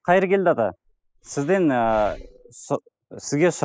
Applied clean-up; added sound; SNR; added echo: classical method spectral subtraction.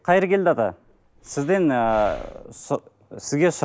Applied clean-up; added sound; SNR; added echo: none; Breathing; 20 dB; none.